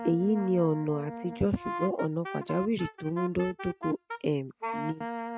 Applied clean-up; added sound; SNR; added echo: neural mask model RNNoise.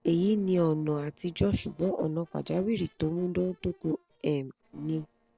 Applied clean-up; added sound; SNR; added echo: neural separator model SepFormer DNS4.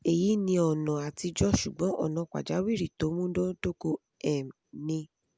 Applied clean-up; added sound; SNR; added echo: none; none; none; none.